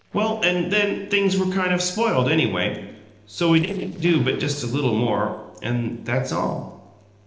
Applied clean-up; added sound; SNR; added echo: neural separator model SepFormer DNS4.